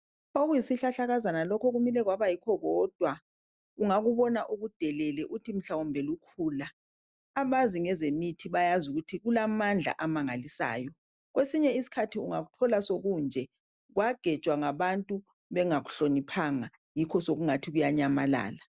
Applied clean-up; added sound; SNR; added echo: none; none; none; none.